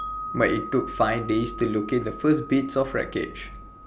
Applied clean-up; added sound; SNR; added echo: none; Wind chime; 12 dB; none.